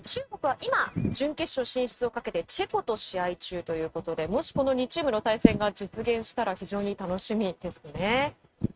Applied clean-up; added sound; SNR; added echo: neural mask model RNNoise.